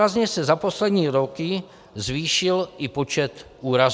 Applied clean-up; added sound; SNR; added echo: none; none; none; none.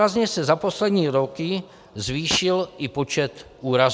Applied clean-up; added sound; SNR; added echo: none; Fart; 15 dB; none.